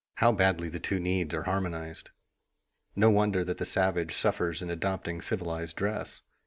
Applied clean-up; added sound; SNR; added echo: none; none; none; none.